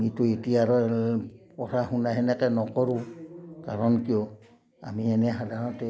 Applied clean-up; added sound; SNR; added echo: none; none; none; none.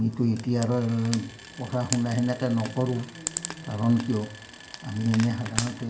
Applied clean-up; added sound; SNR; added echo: none; Frying (food); 11 dB; reverberation time 0.4 s.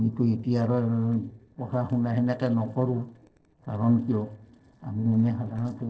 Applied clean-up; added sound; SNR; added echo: neural separator model SepFormer DNS4.